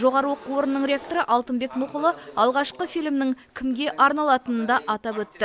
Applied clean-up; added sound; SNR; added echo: none; none; none; none.